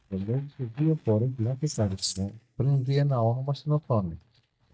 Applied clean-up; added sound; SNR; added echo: neural mask model DeepFilterNet 3.